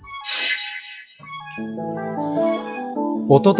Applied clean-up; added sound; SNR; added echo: classical method log-MMSE.